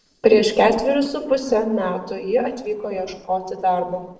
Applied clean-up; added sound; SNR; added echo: neural separator model SepFormer DNS4.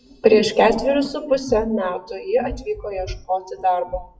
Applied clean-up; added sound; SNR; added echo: classical method WPE with log-MMSE.